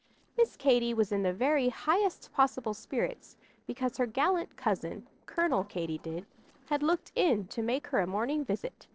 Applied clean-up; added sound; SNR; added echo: neural separator model SepFormer DNS4.